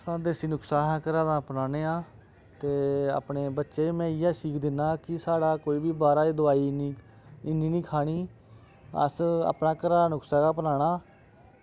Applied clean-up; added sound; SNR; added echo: none; none; none; none.